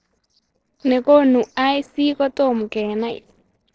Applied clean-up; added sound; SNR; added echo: neural separator model SepFormer DNS4.